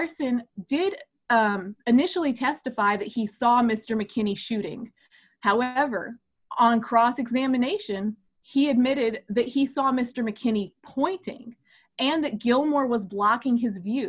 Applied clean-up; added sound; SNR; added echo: none; none; none; none.